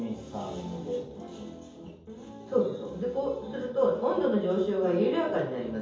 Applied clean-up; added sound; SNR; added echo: none; none; none; reverberation time 0.7 s.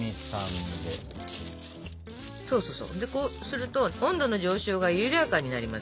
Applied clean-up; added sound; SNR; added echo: none; none; none; none.